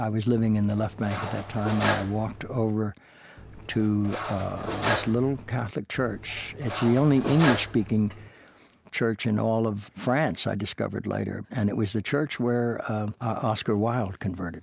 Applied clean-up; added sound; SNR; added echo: none; Cutlery, silverware; 6 dB; none.